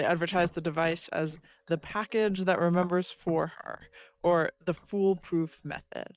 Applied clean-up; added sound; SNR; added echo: neural mask model DeepFilterNet 3.